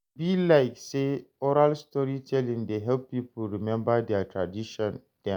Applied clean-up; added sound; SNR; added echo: none; none; none; none.